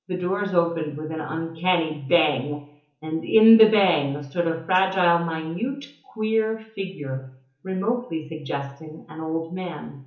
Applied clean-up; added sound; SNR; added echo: none; none; none; reverberation time 0.7 s.